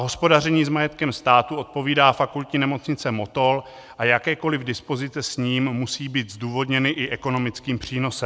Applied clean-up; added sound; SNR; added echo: none; none; none; none.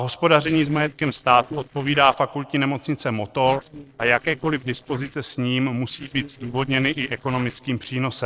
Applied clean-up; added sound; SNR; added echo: neural separator model SepFormer DNS4.